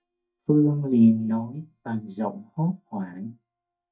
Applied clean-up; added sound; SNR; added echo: neural mask model DeepFilterNet 3.